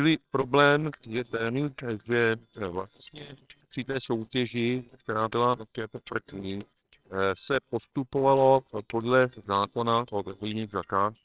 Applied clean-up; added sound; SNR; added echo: neural separator model SepFormer WHAMR!.